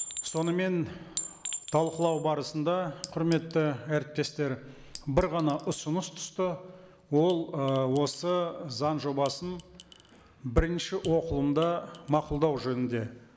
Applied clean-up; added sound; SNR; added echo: none; Chink, clink; 16 dB; none.